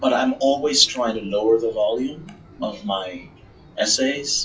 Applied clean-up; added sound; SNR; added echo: classical method WPE with log-MMSE.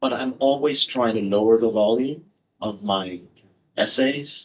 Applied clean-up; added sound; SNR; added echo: neural mask model DeepFilterNet 3.